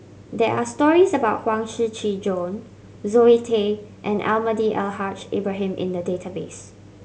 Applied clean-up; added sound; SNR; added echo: none; none; none; none.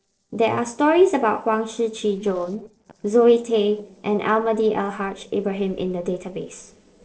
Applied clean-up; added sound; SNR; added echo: neural separator model SepFormer DNS4.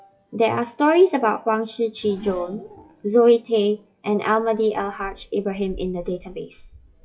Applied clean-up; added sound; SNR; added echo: classical method WPE with log-MMSE.